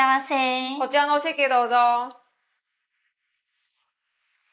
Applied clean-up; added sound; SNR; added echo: neural mask model Resemble Enhance denoiser.